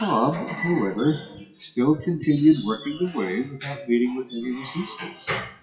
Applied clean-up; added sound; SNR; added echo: classical method WPE with log-MMSE.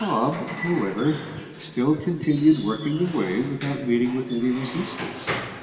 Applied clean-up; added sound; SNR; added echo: none; Squeak / Wood; 11 dB; reverberation time 2.5 s.